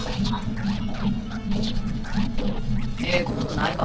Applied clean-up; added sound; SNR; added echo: neural separator model SepFormer DNS4.